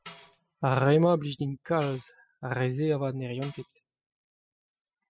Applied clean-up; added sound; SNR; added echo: classical method spectral subtraction.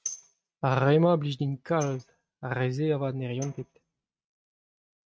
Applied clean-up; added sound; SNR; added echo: neural mask model RNNoise.